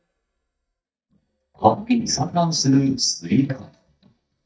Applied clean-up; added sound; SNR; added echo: neural mask model DeepFilterNet 3.